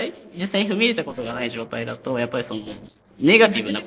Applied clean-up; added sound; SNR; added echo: neural separator model SepFormer DNS4.